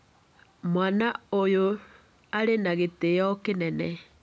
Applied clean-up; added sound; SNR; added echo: none; none; none; none.